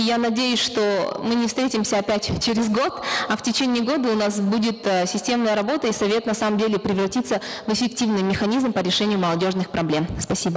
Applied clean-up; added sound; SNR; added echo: none; none; none; none.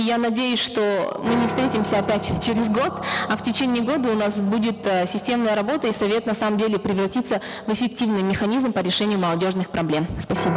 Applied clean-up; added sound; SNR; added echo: none; Piano; 12 dB; none.